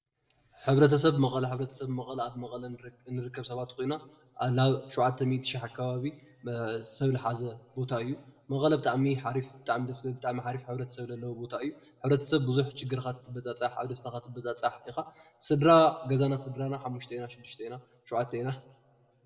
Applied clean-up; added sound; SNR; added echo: none; Chirp, tweet; 14 dB; reverberation time 0.7 s.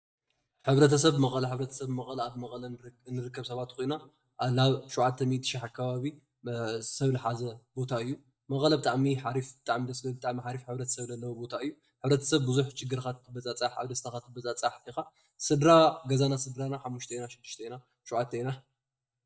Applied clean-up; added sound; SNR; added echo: neural mask model DeepFilterNet 3.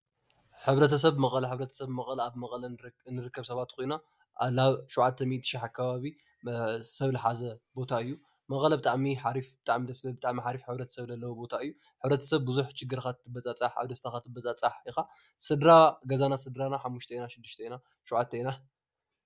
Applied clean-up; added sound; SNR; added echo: none; none; none; none.